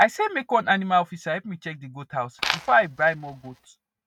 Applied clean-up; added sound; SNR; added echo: neural mask model RNNoise.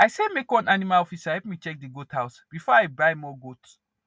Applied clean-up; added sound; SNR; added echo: none; none; none; none.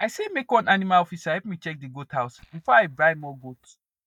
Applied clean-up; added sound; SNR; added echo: neural mask model DeepFilterNet 3.